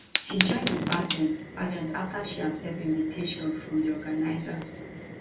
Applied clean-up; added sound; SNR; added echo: none; Fire; 4 dB; reverberation time 0.2 s.